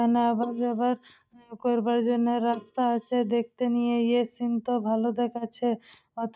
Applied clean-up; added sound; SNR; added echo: neural mask model DeepFilterNet 3.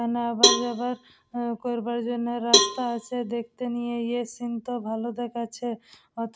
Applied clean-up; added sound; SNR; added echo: none; Cowbell; -2 dB; none.